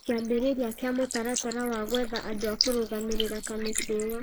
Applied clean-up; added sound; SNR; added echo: neural mask model Resemble Enhance denoiser.